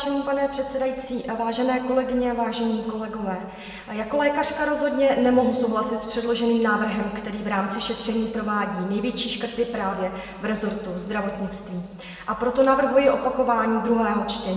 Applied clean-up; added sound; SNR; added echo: none; none; none; reverberation time 1.5 s.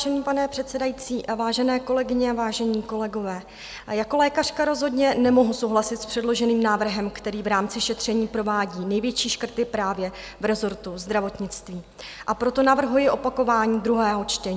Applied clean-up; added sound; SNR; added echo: none; none; none; none.